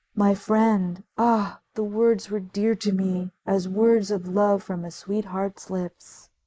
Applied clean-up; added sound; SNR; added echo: neural mask model Resemble Enhance denoiser.